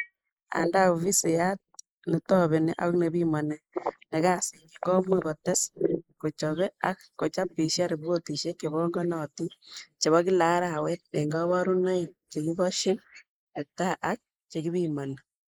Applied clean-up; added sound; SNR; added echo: neural mask model Resemble Enhance denoiser.